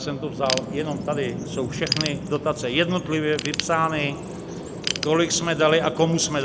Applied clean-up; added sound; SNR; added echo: none; Ratchet, pawl / Tools + Bird vocalization, bird call, bird song; 7 dB; none.